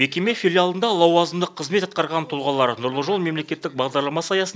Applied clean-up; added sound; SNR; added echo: none; none; none; none.